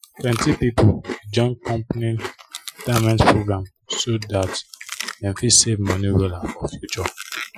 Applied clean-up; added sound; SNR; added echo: classical method Wiener filter.